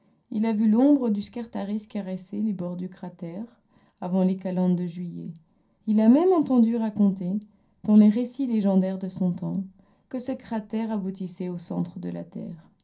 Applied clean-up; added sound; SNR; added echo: none; none; none; reverberation time 0.3 s.